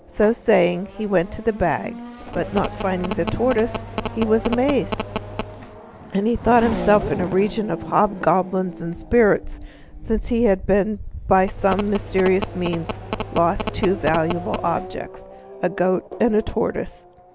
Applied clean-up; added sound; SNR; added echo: none; Telephone + Race car, auto racing / Accelerating, revving, vroom; 9 dB; none.